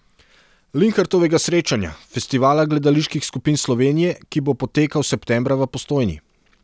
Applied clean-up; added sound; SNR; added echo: none; none; none; none.